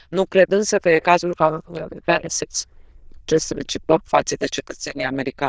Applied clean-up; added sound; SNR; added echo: neural diffusion model UNIVERSE++.